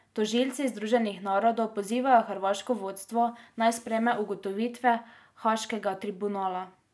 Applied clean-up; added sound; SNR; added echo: none; none; none; none.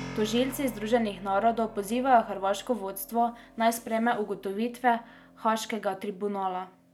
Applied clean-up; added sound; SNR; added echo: none; Keyboard (musical); 19 dB; none.